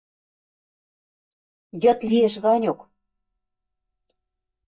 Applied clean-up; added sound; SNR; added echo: neural mask model DeepFilterNet 3.